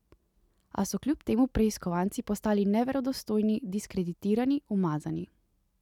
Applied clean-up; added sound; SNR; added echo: none; none; none; none.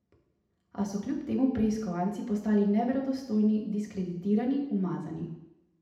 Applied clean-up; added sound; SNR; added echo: none; none; none; reverberation time 0.8 s.